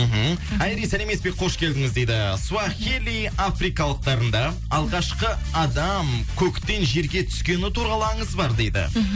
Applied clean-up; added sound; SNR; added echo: none; none; none; none.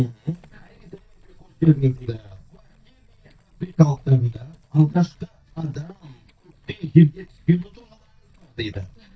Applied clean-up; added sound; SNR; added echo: neural mask model DeepFilterNet 3.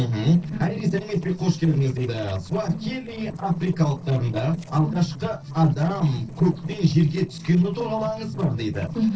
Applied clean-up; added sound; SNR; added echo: neural separator model SepFormer DNS4.